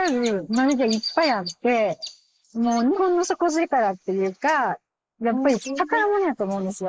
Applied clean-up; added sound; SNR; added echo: neural mask model Resemble Enhance denoiser.